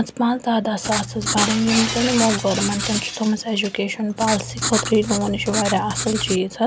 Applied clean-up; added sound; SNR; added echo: none; Writing + Shatter; 5 dB; none.